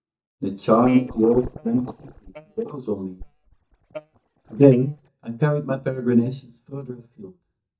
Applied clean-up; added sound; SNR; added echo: neural mask model DeepFilterNet 3.